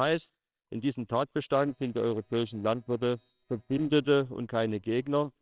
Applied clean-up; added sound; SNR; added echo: neural separator model SepFormer WHAMR!.